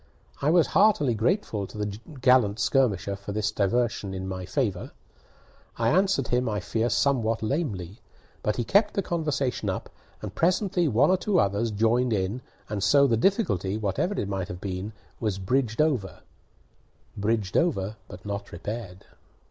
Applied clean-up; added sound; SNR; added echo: neural mask model Resemble Enhance denoiser.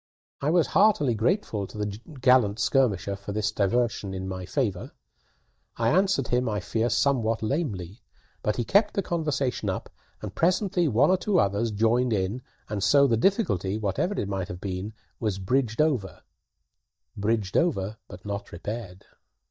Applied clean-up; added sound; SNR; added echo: neural mask model DeepFilterNet 3.